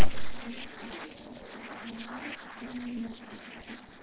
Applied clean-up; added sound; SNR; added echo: neural separator model SepFormer DNS4.